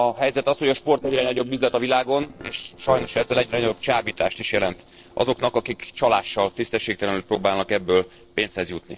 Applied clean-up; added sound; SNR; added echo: neural separator model SepFormer DNS4.